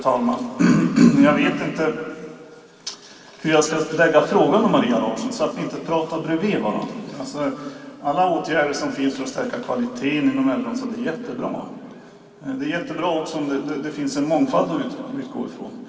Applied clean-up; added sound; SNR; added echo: none; none; none; reverberation time 2.4 s.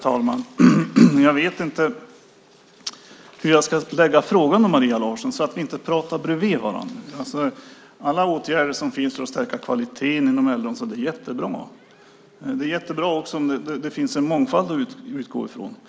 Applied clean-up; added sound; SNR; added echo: none; none; none; none.